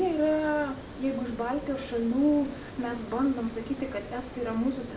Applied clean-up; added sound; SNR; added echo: none; Water; 13 dB; reverberation time 0.4 s.